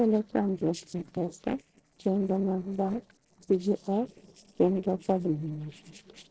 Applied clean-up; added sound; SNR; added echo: neural separator model SepFormer DNS4.